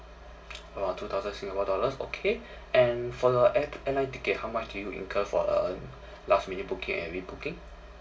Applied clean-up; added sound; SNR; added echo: none; none; none; reverberation time 0.2 s.